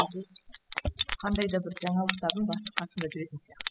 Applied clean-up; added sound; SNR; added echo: classical method spectral subtraction.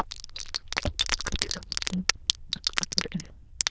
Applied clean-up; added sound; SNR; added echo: neural diffusion model UNIVERSE++.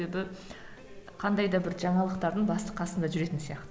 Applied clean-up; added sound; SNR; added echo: none; none; none; none.